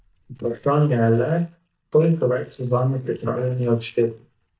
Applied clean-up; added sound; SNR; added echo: neural mask model DeepFilterNet 3.